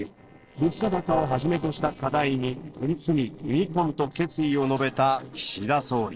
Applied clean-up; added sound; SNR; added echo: neural separator model SepFormer DNS4.